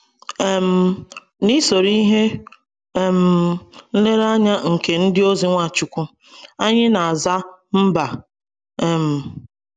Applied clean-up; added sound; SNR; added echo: none; none; none; none.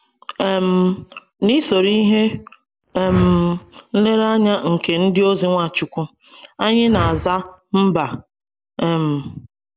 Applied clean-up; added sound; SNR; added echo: none; Whoosh, swoosh, swish; 11 dB; none.